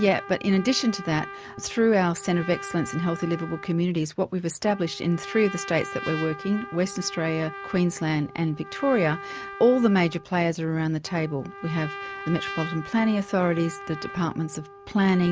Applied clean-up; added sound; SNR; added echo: none; Trumpet; 13 dB; none.